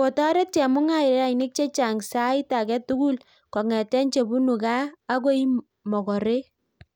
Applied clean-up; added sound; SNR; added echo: none; none; none; none.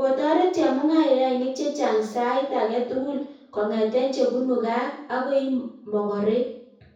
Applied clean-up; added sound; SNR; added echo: none; none; none; reverberation time 0.6 s.